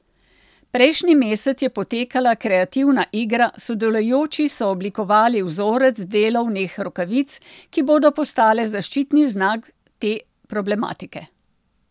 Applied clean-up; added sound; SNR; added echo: none; none; none; none.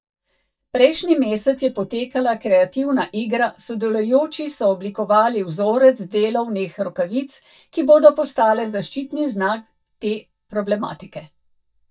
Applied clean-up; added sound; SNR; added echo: neural mask model DeepFilterNet 3.